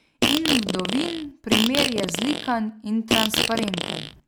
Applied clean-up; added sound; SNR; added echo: none; Fart; -1 dB; none.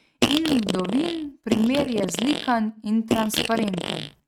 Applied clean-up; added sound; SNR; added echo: neural mask model RNNoise.